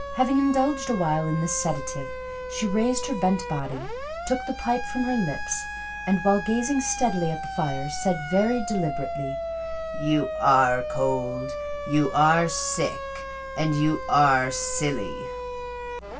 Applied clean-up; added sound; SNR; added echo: none; Siren; 8 dB; reverberation time 0.2 s.